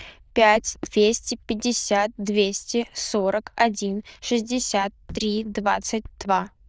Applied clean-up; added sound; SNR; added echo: neural diffusion model UNIVERSE++.